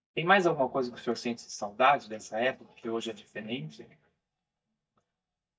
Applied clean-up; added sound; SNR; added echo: neural mask model DeepFilterNet 3.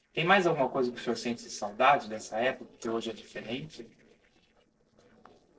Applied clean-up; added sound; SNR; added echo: neural separator model SepFormer DNS4.